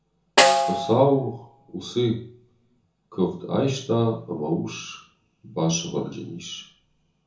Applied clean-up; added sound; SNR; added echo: none; Snare drum; -2 dB; reverberation time 0.6 s.